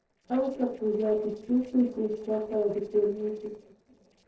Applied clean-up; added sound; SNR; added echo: neural separator model SepFormer DNS4.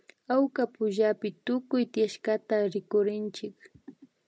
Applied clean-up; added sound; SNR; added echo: none; none; none; none.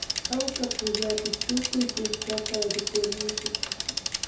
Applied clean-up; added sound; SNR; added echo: none; Bicycle; 0 dB; reverberation time 0.5 s.